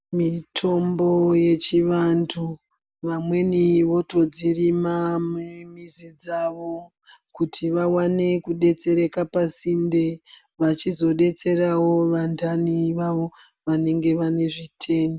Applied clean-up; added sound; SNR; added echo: none; none; none; none.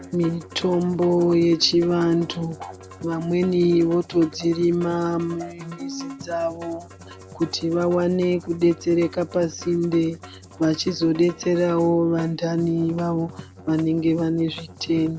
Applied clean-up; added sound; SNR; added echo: none; Musical instrument; 17 dB; none.